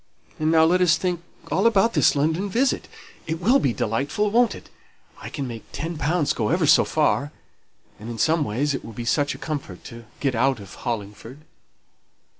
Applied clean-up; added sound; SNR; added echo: none; none; none; none.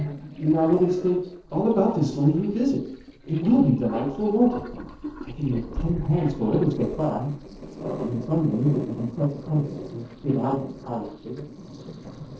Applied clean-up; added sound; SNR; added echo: neural separator model SepFormer DNS4.